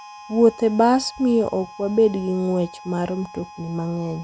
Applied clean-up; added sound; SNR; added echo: none; Harmonica; 19 dB; none.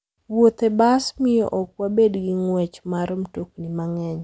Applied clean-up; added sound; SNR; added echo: none; none; none; none.